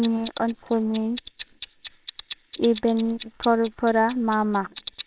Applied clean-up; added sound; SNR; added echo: neural separator model SepFormer WHAMR!.